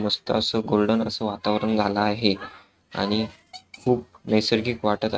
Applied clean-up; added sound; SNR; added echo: neural mask model RNNoise.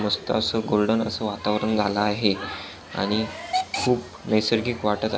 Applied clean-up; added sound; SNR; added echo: none; Hiss / Alarm / Train; 13 dB; none.